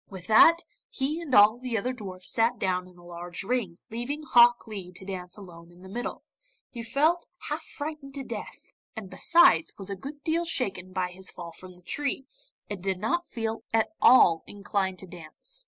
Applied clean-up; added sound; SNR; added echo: neural mask model Resemble Enhance denoiser.